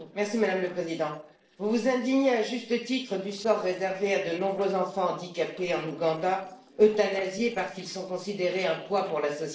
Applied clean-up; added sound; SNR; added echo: neural separator model SepFormer DNS4.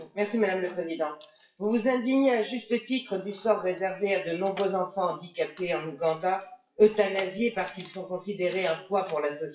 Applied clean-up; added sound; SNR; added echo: classical method WPE with log-MMSE.